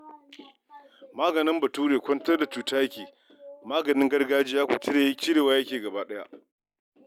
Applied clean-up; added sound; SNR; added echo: none; none; none; none.